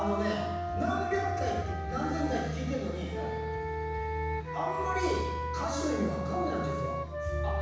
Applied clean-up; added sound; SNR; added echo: none; Wind instrument, woodwind instrument; 4 dB; reverberation time 1.1 s.